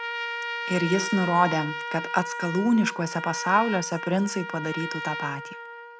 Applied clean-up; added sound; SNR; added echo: none; Trumpet; 7 dB; none.